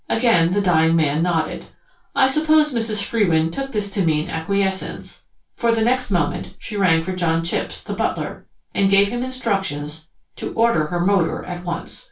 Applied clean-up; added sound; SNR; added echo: none; none; none; reverberation time 0.2 s.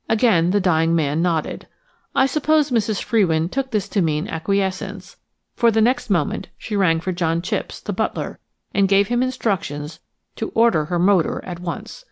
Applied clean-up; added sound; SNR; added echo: none; none; none; none.